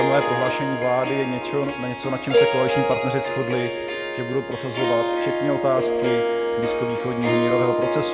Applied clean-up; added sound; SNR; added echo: none; Harp; -2 dB; none.